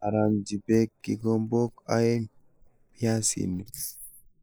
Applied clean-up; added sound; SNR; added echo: neural mask model Resemble Enhance denoiser.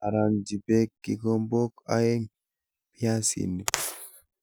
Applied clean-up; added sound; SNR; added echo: none; none; none; none.